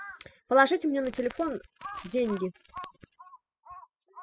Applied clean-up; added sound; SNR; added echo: classical method spectral subtraction.